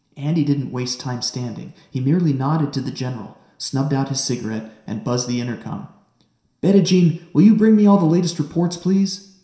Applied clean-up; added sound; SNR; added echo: none; none; none; reverberation time 0.7 s.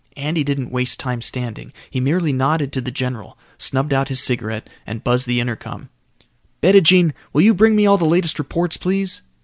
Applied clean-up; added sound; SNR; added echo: none; none; none; none.